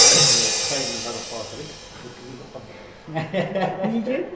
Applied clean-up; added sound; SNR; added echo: none; Crash cymbal; -5 dB; none.